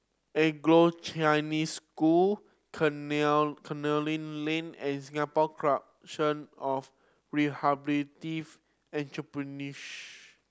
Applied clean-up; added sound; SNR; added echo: none; none; none; none.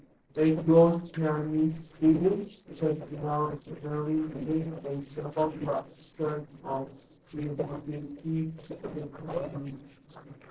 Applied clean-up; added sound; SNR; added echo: neural separator model SepFormer DNS4.